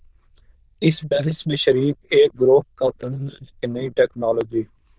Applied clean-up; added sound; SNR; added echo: neural diffusion model UNIVERSE++.